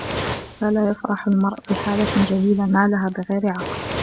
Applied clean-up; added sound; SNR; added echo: none; Fire; 9 dB; none.